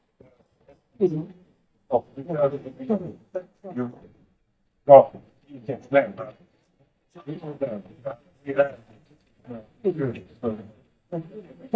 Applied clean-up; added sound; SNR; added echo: neural mask model DeepFilterNet 3.